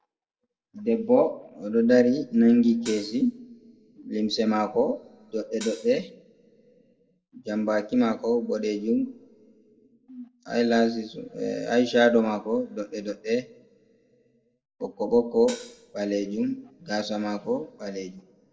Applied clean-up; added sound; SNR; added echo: none; Hi-hat; 16 dB; reverberation time 1.1 s.